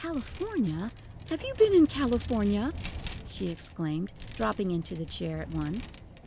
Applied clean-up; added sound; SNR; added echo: none; Vehicle; 12 dB; none.